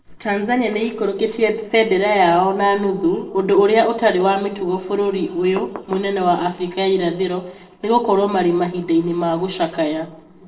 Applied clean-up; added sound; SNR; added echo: neural separator model SepFormer DNS4.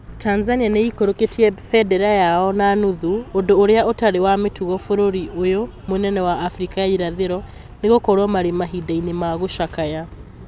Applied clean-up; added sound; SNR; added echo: none; none; none; none.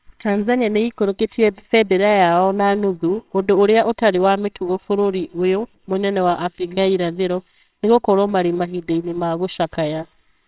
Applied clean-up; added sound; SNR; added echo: neural separator model SepFormer WHAMR!.